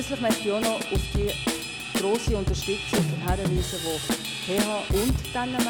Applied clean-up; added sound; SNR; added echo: none; Drum / Drum kit; -1 dB; none.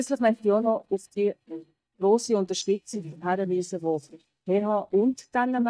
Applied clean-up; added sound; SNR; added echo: neural mask model DeepFilterNet 3.